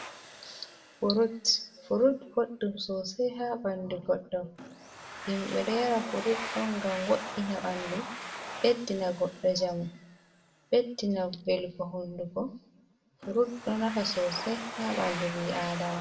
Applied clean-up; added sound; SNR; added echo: none; Domestic sounds, home sounds; 11 dB; reverberation time 0.5 s.